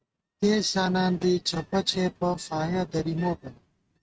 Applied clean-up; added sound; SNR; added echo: neural mask model RNNoise.